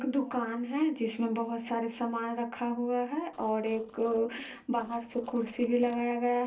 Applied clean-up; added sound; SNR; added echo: neural separator model SepFormer DNS4.